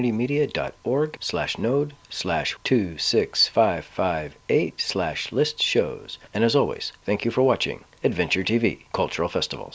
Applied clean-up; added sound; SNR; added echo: none; none; none; none.